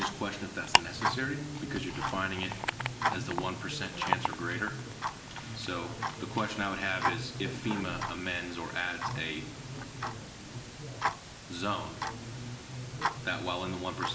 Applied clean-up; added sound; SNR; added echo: none; Tick-tock; -1 dB; reverberation time 0.6 s.